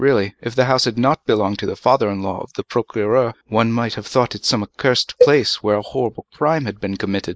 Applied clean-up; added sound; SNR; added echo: neural mask model Resemble Enhance denoiser.